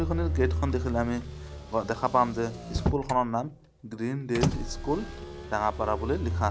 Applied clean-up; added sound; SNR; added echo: none; Motor vehicle (road); 3 dB; none.